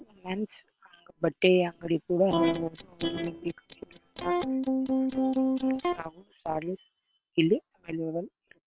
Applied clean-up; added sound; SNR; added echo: neural separator model SepFormer WHAM!.